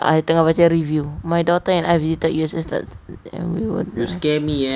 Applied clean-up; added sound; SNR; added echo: none; none; none; none.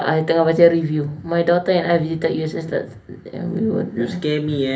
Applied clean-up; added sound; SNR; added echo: none; none; none; reverberation time 0.3 s.